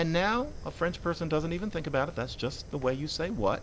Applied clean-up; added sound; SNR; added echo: none; Fire; 12 dB; none.